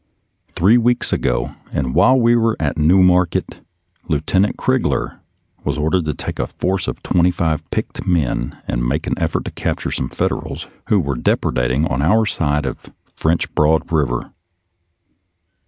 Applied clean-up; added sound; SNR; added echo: none; none; none; none.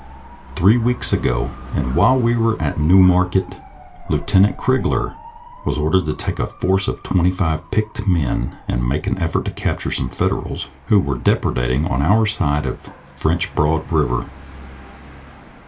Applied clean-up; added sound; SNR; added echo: none; Motorcycle / Dog; 18 dB; reverberation time 0.2 s.